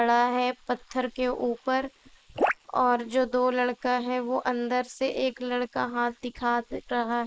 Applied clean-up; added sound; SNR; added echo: neural mask model Resemble Enhance denoiser.